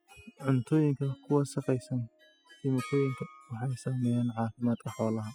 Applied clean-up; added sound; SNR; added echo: classical method spectral subtraction.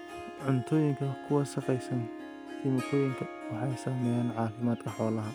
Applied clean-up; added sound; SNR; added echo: none; Harp; 10 dB; none.